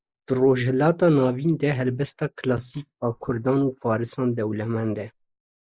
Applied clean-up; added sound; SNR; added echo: neural mask model Resemble Enhance denoiser.